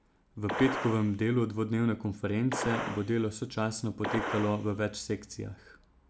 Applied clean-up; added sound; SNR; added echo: none; Gunshot, gunfire; 8 dB; none.